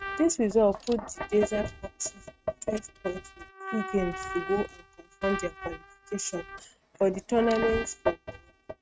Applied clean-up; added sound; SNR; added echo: neural mask model RNNoise.